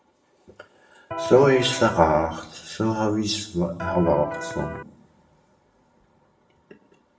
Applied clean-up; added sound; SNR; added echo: none; Electric guitar; 7 dB; reverberation time 0.5 s.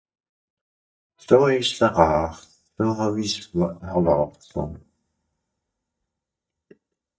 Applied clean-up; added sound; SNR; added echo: neural mask model DeepFilterNet 3.